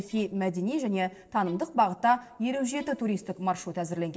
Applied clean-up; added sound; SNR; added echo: neural separator model SepFormer DNS4.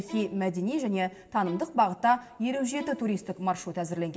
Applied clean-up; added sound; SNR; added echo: none; Bowed string instrument; 19 dB; reverberation time 2.0 s.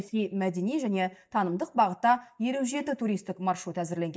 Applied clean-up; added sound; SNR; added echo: neural mask model DeepFilterNet 3.